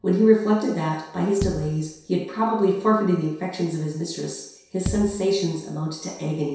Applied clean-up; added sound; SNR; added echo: none; Bass drum; 12 dB; reverberation time 0.7 s.